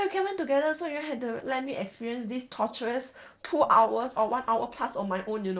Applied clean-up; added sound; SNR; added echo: neural separator model SepFormer DNS4.